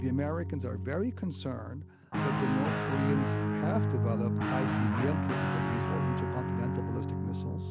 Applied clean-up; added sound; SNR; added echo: none; Guitar; -5 dB; none.